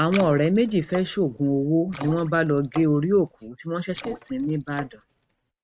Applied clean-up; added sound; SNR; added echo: neural mask model RNNoise.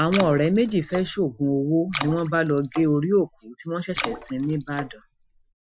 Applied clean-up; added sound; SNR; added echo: classical method Wiener filter.